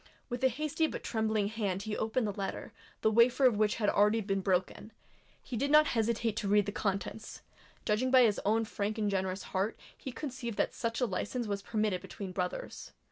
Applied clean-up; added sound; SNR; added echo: none; none; none; none.